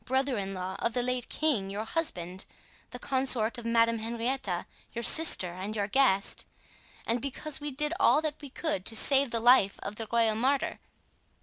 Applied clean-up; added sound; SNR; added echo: none; none; none; none.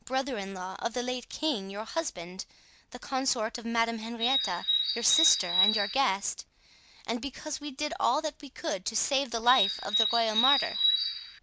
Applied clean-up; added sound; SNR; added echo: none; Bird; -3 dB; none.